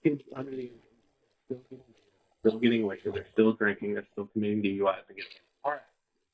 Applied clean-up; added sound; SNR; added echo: neural mask model DeepFilterNet 3.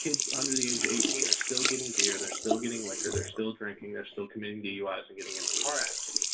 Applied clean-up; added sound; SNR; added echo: none; Sink (filling or washing); -4 dB; reverberation time 0.2 s.